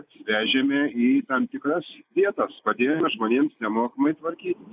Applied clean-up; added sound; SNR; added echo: neural mask model Resemble Enhance denoiser.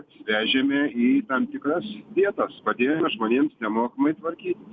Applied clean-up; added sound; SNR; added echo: none; none; none; none.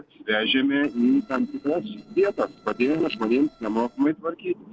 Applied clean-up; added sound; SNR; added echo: neural separator model SepFormer DNS4.